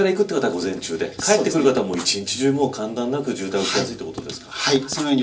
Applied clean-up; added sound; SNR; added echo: none; Writing; 18 dB; reverberation time 0.3 s.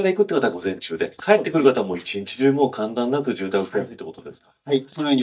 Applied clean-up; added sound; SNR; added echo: neural mask model DeepFilterNet 3.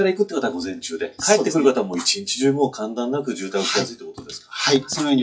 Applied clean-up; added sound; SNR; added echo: classical method WPE with log-MMSE.